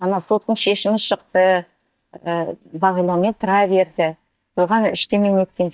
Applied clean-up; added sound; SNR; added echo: neural mask model DeepFilterNet 3.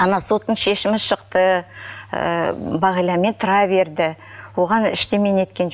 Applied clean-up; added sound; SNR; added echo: none; none; none; none.